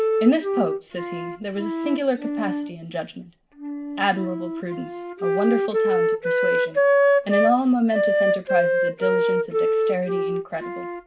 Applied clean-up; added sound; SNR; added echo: none; Wind instrument, woodwind instrument; -3 dB; reverberation time 0.3 s.